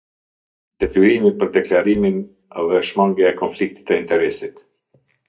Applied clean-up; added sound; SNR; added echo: neural mask model DeepFilterNet 3.